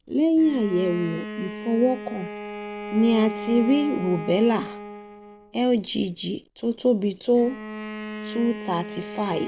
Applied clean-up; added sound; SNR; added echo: none; Bowed string instrument; 11 dB; none.